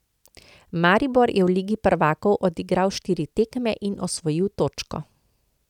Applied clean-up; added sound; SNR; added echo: none; none; none; none.